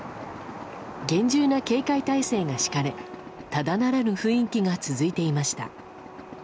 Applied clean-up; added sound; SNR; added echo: none; Idling + Wind instrument, woodwind instrument; 18 dB; none.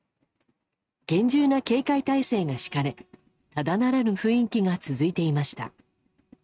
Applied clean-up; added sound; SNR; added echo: neural mask model RNNoise.